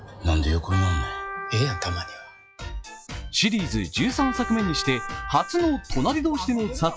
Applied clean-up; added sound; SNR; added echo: classical method log-MMSE.